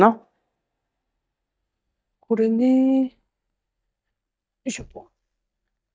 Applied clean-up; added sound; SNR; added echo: neural mask model DeepFilterNet 3.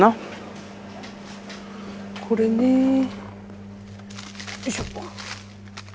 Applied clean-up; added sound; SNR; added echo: none; Slam / Car + Truck; 18 dB; none.